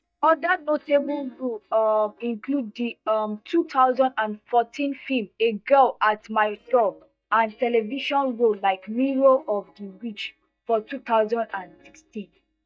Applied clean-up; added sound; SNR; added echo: neural mask model DeepFilterNet 3.